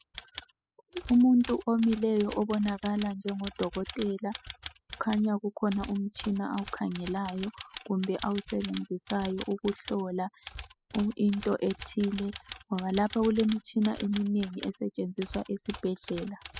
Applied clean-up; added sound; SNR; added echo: classical method spectral subtraction.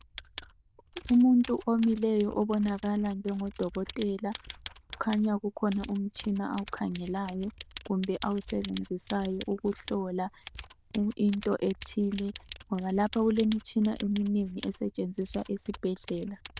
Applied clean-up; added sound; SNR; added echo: neural diffusion model UNIVERSE++.